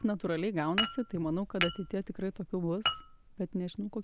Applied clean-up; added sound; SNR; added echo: none; Glass; 1 dB; none.